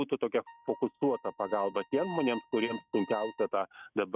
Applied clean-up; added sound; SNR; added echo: neural mask model RNNoise.